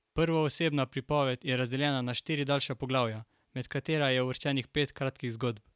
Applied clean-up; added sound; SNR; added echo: none; none; none; none.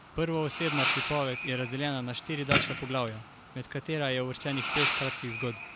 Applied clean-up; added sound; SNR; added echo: none; Fireworks; 2 dB; none.